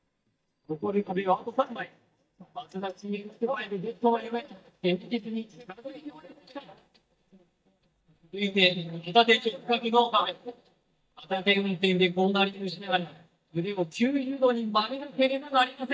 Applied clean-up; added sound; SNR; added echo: neural mask model DeepFilterNet 3.